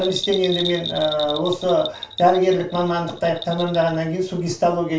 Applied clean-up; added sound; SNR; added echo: none; Bell; 12 dB; reverberation time 0.3 s.